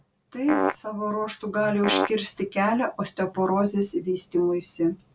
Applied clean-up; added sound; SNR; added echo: none; Fart; -2 dB; none.